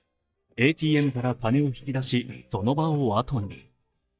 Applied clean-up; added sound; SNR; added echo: neural mask model DeepFilterNet 3.